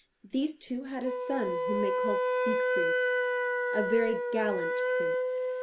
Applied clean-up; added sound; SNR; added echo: none; Wind instrument, woodwind instrument; -4 dB; none.